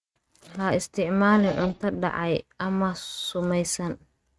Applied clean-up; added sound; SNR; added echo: neural mask model RNNoise.